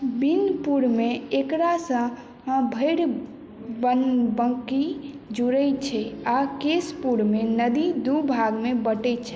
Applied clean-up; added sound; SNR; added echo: none; none; none; none.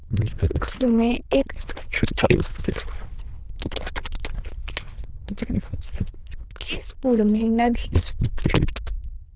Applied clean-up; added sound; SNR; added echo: neural diffusion model UNIVERSE++.